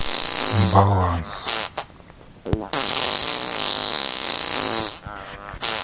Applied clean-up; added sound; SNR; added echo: none; Fart; -1 dB; none.